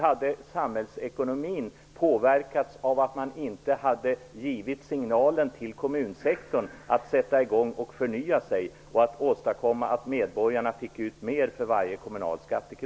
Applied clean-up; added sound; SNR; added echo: none; none; none; none.